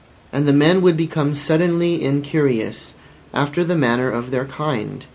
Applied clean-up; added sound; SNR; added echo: none; none; none; reverberation time 1.1 s.